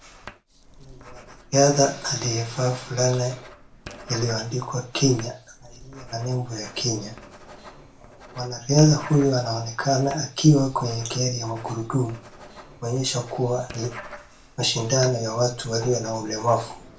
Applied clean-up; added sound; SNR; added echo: none; Writing; 19 dB; reverberation time 0.3 s.